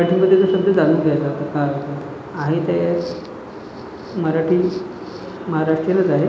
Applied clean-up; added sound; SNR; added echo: none; none; none; none.